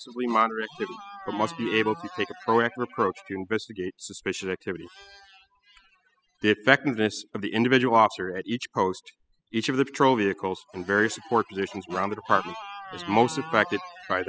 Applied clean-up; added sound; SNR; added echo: classical method spectral subtraction.